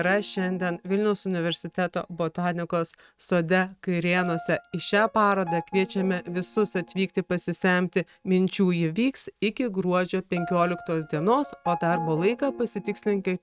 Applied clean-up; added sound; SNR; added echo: neural mask model RNNoise.